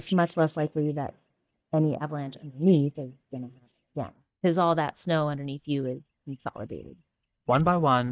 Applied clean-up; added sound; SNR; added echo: neural mask model DeepFilterNet 3.